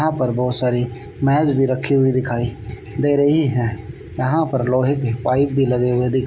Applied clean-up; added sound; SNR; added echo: none; none; none; none.